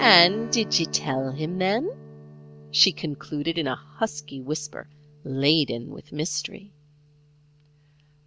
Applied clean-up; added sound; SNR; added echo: none; Strum; 16 dB; none.